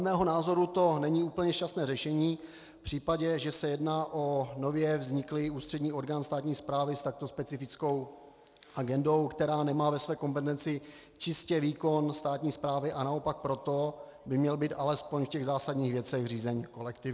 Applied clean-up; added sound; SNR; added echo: none; none; none; none.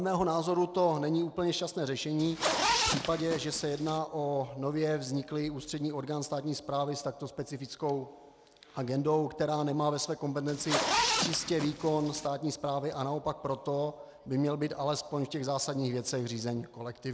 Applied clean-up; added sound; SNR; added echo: none; Zipper (clothing); 0 dB; none.